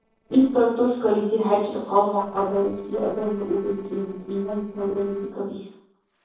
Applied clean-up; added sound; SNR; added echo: neural separator model SepFormer DNS4.